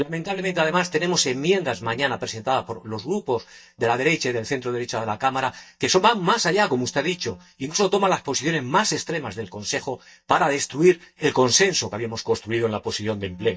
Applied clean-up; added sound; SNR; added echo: neural mask model DeepFilterNet 3.